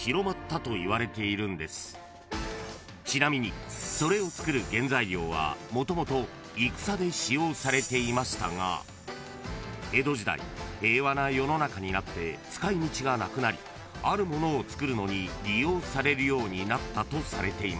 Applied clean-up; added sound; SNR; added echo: none; none; none; none.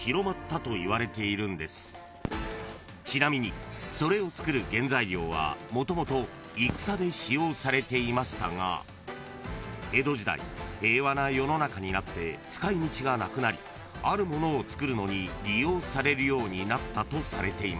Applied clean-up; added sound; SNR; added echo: none; Fireworks; 16 dB; none.